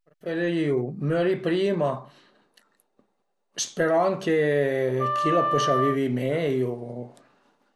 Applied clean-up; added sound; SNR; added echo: none; Wind instrument, woodwind instrument; 2 dB; none.